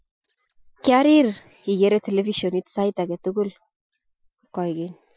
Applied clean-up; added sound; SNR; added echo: classical method Wiener filter.